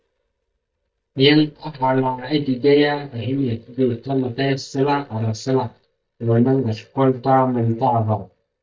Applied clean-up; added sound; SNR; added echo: neural mask model DeepFilterNet 3.